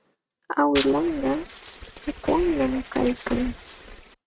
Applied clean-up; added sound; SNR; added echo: neural mask model RNNoise.